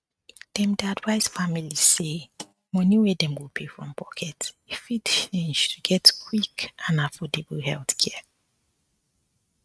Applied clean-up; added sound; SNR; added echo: neural mask model RNNoise.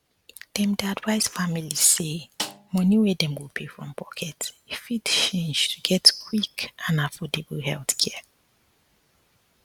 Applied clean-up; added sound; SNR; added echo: none; Snare drum; 12 dB; none.